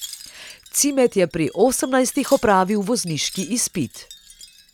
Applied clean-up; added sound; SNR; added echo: none; Wind chime; 20 dB; none.